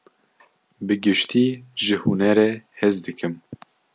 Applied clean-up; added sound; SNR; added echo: none; none; none; none.